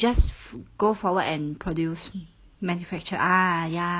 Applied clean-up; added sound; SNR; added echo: none; none; none; none.